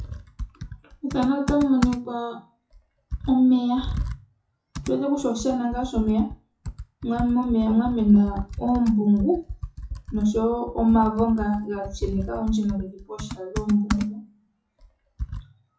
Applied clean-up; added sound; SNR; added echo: classical method WPE with log-MMSE.